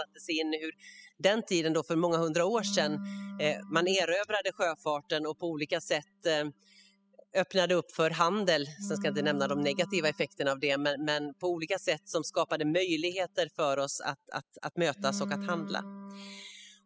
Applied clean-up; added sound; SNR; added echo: classical method spectral subtraction.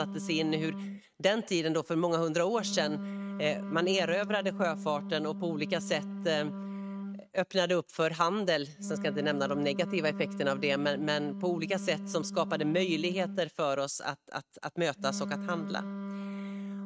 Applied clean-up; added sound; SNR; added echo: neural mask model RNNoise.